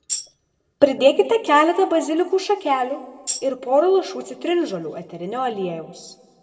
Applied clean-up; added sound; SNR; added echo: neural separator model SepFormer DNS4.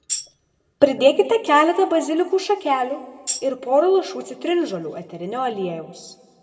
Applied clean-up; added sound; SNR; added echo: none; Tambourine; 11 dB; reverberation time 1.1 s.